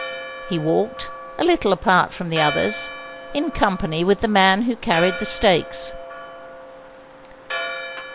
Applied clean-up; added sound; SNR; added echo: none; Church bell; 11 dB; none.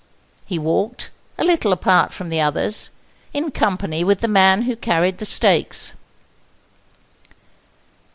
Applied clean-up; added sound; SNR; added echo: none; none; none; none.